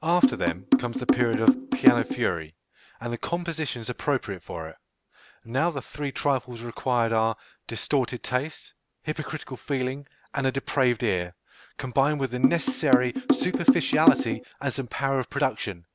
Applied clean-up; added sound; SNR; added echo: none; Drum; -5 dB; none.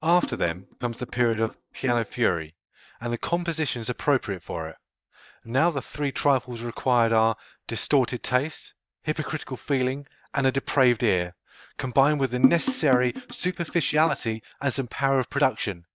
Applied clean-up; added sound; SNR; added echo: neural mask model DeepFilterNet 3.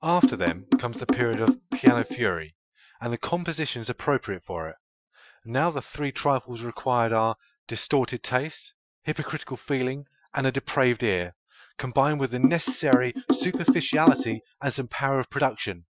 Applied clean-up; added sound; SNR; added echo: classical method Wiener filter.